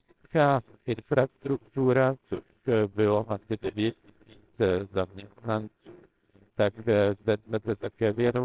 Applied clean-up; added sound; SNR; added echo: neural separator model SepFormer WHAMR!.